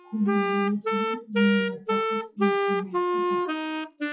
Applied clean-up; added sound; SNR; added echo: classical method WPE with log-MMSE.